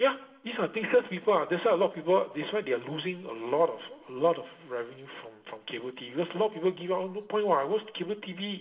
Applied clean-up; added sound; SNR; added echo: none; none; none; reverberation time 0.7 s.